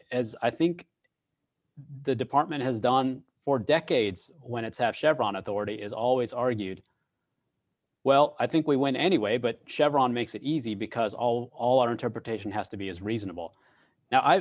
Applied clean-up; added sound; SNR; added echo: none; none; none; none.